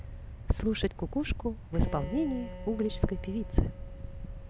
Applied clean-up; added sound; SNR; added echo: none; Bowed string instrument; 17 dB; none.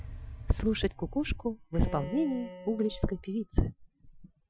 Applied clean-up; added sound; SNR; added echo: classical method Wiener filter.